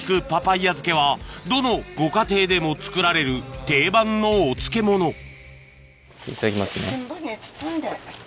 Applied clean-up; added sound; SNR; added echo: none; none; none; none.